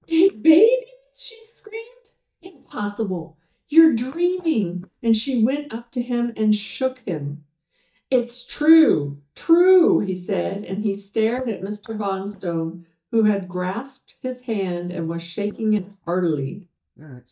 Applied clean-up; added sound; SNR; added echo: neural mask model DeepFilterNet 3.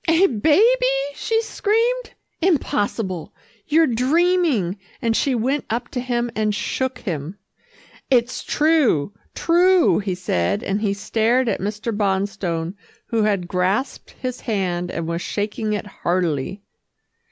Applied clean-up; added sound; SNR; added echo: none; none; none; none.